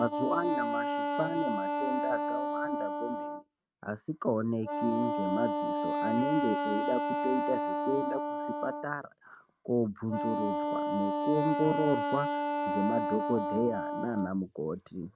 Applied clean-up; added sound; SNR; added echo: neural mask model RNNoise.